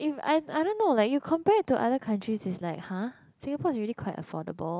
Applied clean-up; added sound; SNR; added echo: none; none; none; none.